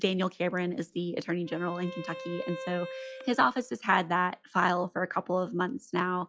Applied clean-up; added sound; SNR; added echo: classical method log-MMSE.